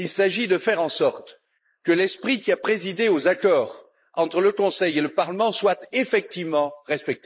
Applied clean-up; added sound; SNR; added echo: neural mask model Resemble Enhance denoiser.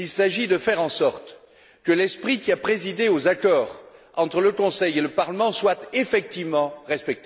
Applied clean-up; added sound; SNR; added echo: none; none; none; none.